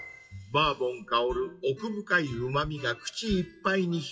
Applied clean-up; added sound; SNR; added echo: classical method WPE with log-MMSE.